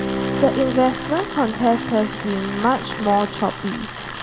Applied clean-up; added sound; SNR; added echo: none; Bowed string instrument + Tools; 6 dB; none.